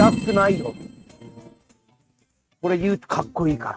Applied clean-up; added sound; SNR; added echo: neural mask model RNNoise.